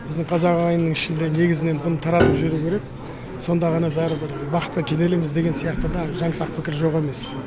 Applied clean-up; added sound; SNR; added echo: none; Piano; 6 dB; none.